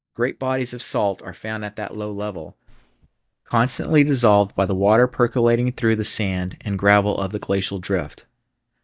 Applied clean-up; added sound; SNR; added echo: neural mask model DeepFilterNet 3.